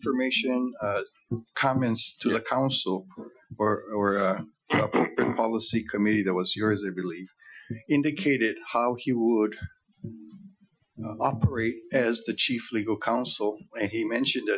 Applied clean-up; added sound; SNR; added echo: classical method Wiener filter.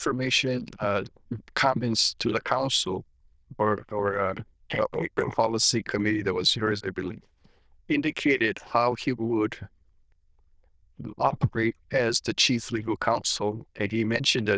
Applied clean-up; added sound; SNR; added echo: neural diffusion model UNIVERSE++.